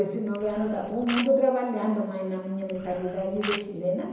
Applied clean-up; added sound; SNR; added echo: none; Camera; 10 dB; reverberation time 1.0 s.